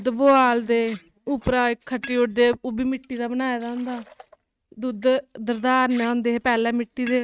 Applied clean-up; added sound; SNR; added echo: neural mask model RNNoise.